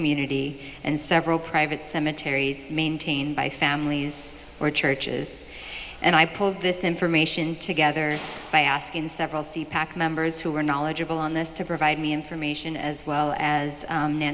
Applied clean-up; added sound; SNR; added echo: none; none; none; none.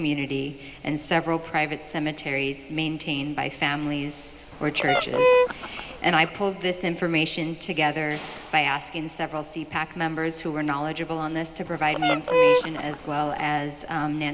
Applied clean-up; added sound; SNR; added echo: none; Fowl; -4 dB; none.